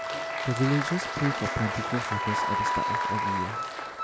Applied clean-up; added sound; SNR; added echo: none; Wind instrument, woodwind instrument + Applause; -1 dB; none.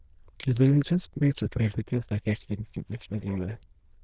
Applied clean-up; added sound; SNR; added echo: neural diffusion model UNIVERSE++.